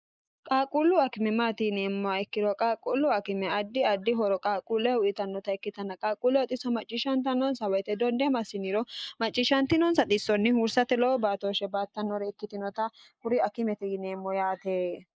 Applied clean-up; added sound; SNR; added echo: neural mask model Resemble Enhance denoiser.